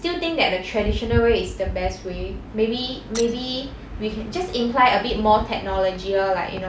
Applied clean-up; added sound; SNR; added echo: none; Shatter; 17 dB; none.